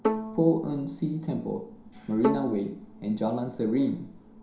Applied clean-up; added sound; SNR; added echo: none; Bowed string instrument; 6 dB; reverberation time 0.5 s.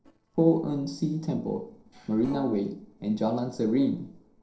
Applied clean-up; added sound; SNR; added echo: neural separator model SepFormer DNS4.